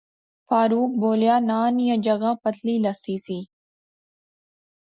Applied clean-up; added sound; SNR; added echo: none; none; none; none.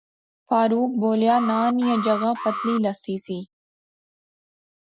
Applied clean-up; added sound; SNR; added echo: none; Alarm; 7 dB; none.